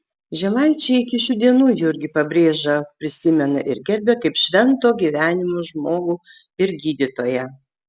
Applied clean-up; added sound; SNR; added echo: none; none; none; none.